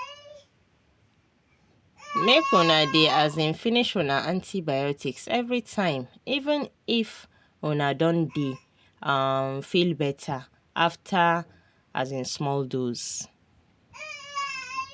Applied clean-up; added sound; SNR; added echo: none; none; none; none.